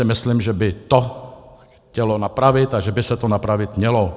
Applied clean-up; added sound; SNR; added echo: none; none; none; none.